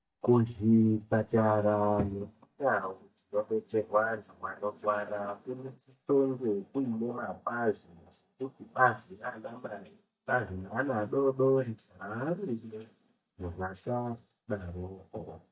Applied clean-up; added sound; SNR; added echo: neural mask model DeepFilterNet 3.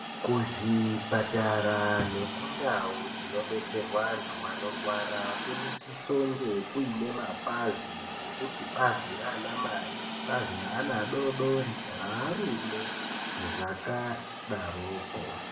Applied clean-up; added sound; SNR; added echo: none; Hiss; 5 dB; reverberation time 0.6 s.